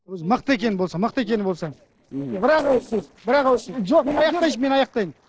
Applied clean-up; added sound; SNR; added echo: neural separator model SepFormer DNS4.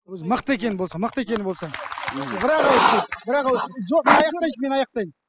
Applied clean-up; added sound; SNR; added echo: classical method spectral subtraction.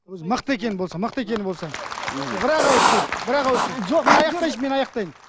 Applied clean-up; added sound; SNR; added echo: none; Writing; -2 dB; none.